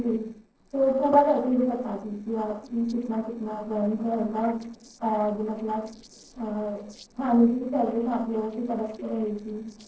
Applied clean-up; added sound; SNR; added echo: neural separator model SepFormer DNS4.